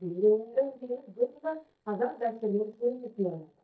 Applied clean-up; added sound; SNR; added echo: neural mask model DeepFilterNet 3.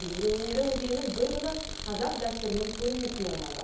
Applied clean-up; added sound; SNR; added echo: none; Tools; 6 dB; reverberation time 0.7 s.